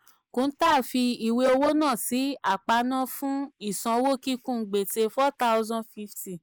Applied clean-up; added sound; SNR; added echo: neural mask model Resemble Enhance denoiser.